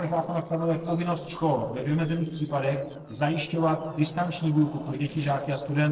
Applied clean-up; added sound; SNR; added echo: neural separator model SepFormer DNS4.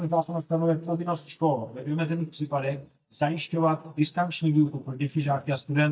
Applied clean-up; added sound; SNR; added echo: neural mask model DeepFilterNet 3.